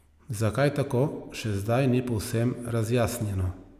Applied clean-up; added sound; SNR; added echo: none; none; none; none.